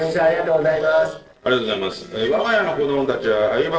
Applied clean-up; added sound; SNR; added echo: neural separator model SepFormer DNS4.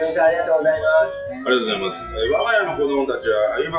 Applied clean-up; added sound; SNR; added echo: classical method WPE with log-MMSE.